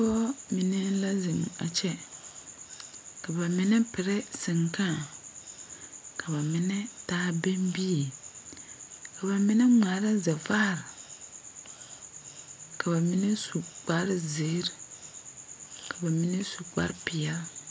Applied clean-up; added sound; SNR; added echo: none; none; none; none.